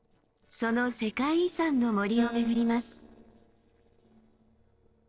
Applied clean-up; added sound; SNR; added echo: neural separator model SepFormer DNS4.